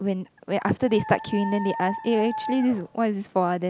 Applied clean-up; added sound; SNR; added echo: none; Dog; 10 dB; none.